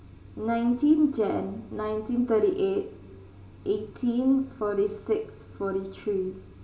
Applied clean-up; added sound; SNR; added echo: none; none; none; reverberation time 0.4 s.